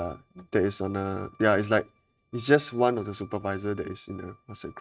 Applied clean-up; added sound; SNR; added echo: neural mask model RNNoise.